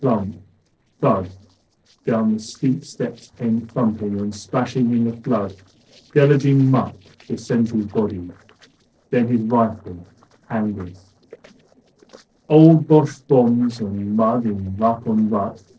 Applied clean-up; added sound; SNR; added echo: neural separator model SepFormer DNS4.